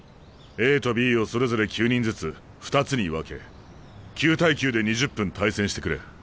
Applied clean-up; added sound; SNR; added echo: none; none; none; none.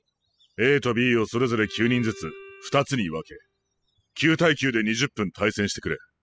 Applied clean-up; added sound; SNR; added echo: classical method spectral subtraction.